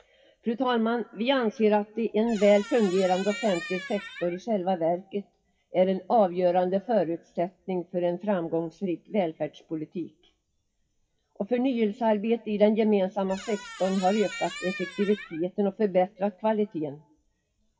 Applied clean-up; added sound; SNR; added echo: classical method WPE with log-MMSE.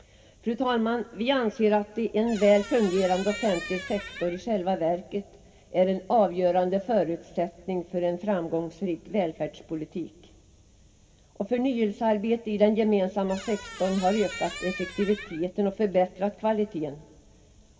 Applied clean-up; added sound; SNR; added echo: none; Squeak; 13 dB; reverberation time 1.3 s.